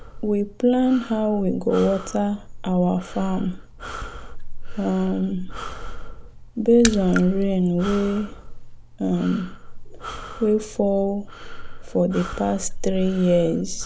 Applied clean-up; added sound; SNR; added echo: none; Raindrop / Splash, splatter + Breathing; 8 dB; none.